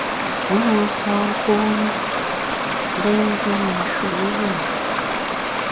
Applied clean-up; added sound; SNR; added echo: none; Stream; -1 dB; none.